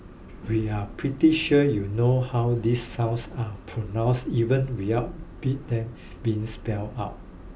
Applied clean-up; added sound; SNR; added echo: none; none; none; none.